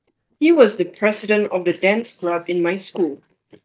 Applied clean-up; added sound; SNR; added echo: neural mask model DeepFilterNet 3.